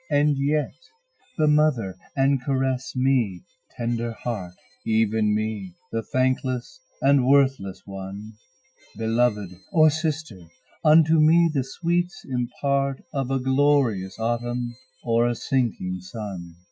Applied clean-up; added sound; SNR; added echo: classical method Wiener filter.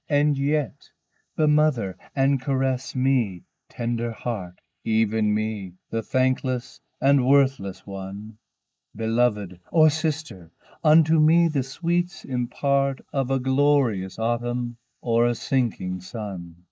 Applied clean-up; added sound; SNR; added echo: neural mask model Resemble Enhance denoiser.